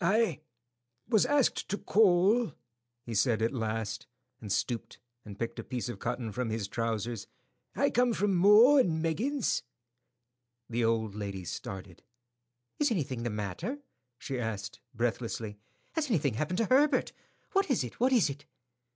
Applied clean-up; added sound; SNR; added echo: none; none; none; none.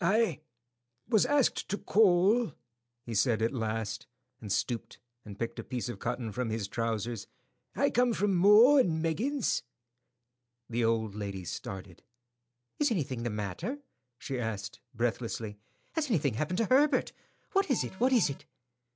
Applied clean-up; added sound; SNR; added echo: none; Alarm; 17 dB; none.